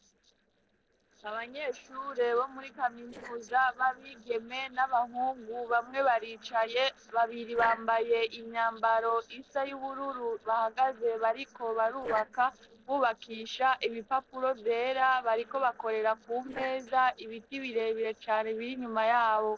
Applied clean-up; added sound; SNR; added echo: neural separator model SepFormer DNS4.